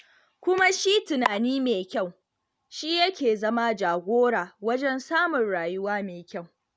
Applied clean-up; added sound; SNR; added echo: none; none; none; none.